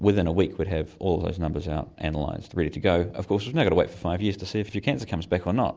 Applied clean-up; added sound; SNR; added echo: none; none; none; none.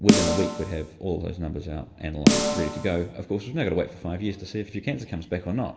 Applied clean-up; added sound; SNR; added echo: none; Snare drum; -2 dB; reverberation time 2.0 s.